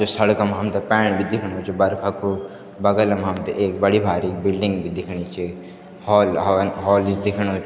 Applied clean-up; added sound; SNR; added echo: none; none; none; none.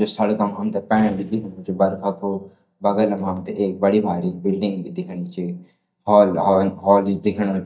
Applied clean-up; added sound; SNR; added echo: neural mask model DeepFilterNet 3.